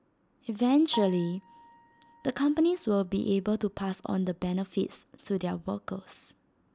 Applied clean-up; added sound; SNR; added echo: none; Piano; 17 dB; none.